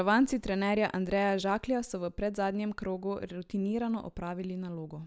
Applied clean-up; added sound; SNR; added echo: none; none; none; none.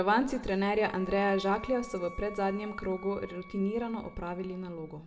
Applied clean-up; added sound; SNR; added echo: none; Wind instrument, woodwind instrument; 18 dB; reverberation time 1.9 s.